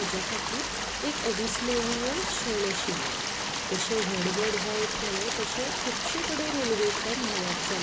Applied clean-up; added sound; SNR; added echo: none; Stream; -2 dB; none.